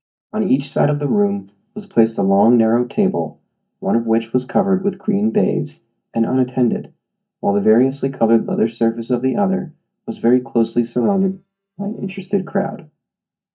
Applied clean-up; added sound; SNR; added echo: neural mask model DeepFilterNet 3.